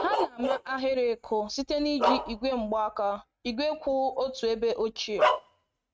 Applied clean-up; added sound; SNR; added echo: neural mask model RNNoise.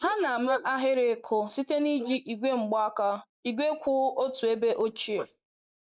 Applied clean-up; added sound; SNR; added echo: neural mask model Resemble Enhance denoiser.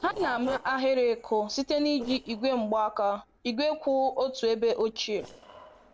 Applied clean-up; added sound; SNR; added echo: neural separator model SepFormer DNS4.